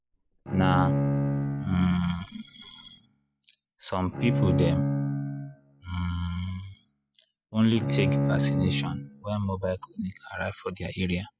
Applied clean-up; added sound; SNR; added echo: classical method spectral subtraction.